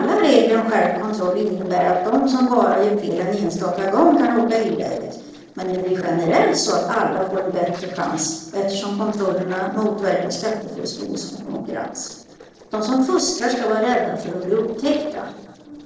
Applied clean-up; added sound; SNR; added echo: neural separator model SepFormer DNS4.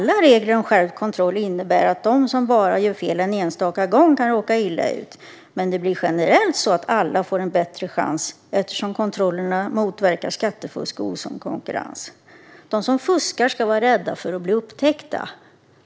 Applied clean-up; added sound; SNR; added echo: none; none; none; none.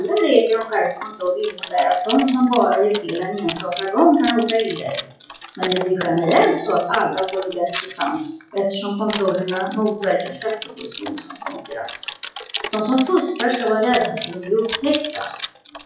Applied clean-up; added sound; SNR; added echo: classical method WPE with log-MMSE.